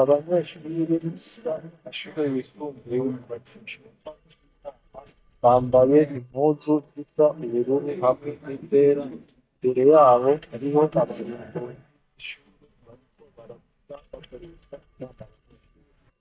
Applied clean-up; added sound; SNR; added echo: neural mask model DeepFilterNet 3.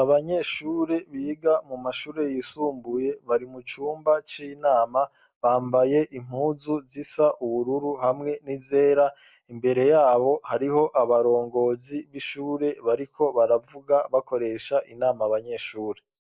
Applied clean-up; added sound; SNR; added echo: none; none; none; none.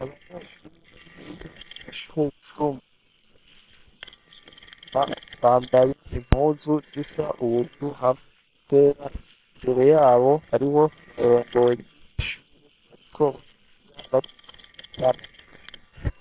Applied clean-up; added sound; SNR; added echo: neural separator model SepFormer WHAM!.